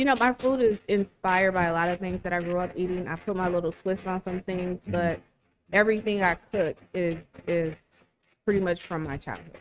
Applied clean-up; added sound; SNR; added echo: neural mask model RNNoise.